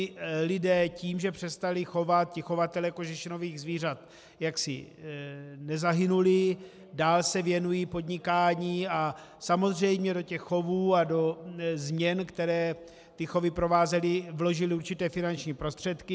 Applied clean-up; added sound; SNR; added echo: none; none; none; none.